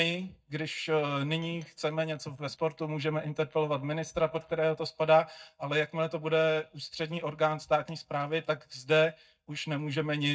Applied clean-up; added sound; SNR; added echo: neural mask model DeepFilterNet 3.